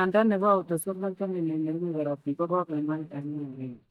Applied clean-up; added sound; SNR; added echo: neural mask model DeepFilterNet 3.